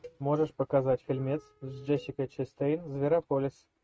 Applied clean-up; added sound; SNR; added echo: neural mask model RNNoise.